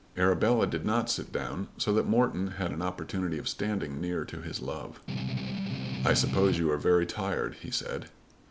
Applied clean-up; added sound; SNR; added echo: none; Strum; 2 dB; none.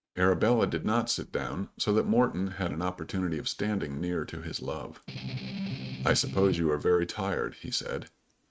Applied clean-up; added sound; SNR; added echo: neural mask model RNNoise.